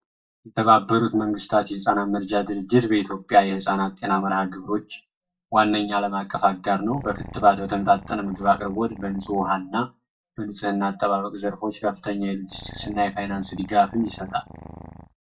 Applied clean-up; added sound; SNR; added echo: neural mask model DeepFilterNet 3.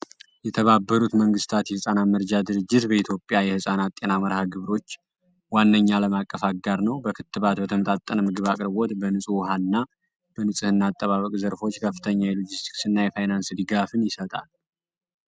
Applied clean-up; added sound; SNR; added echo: none; none; none; none.